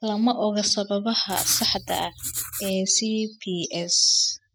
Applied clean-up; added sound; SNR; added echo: classical method spectral subtraction.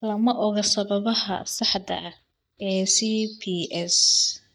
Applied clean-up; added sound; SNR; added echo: neural mask model DeepFilterNet 3.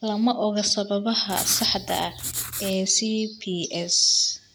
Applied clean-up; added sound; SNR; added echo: none; Writing; 7 dB; none.